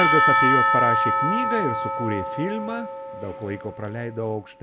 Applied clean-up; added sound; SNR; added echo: none; Church bell / Percussion; -5 dB; none.